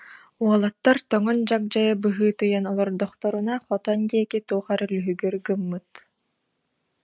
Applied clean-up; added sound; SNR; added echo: none; none; none; none.